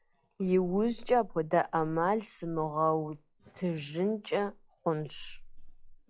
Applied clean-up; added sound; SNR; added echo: classical method log-MMSE.